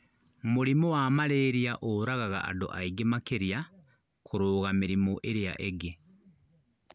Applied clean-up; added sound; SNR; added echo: none; none; none; none.